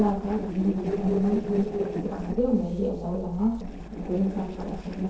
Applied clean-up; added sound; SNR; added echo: neural separator model SepFormer DNS4.